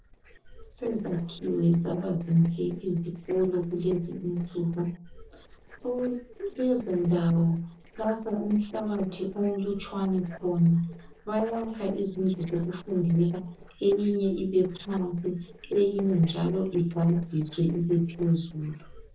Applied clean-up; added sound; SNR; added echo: neural separator model SepFormer DNS4.